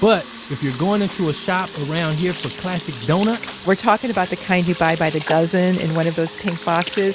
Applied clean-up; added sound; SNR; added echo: none; Sink (filling or washing) / Water tap, faucet; 10 dB; none.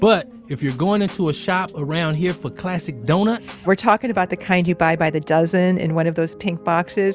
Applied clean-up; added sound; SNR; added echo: none; none; none; none.